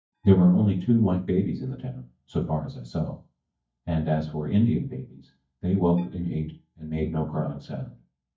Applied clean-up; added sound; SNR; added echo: neural mask model DeepFilterNet 3.